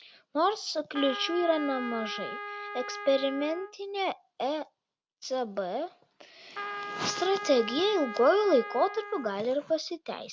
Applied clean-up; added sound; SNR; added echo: none; Trumpet; 10 dB; none.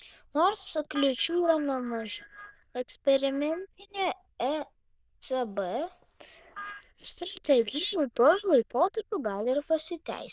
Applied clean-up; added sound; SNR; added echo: neural diffusion model UNIVERSE++.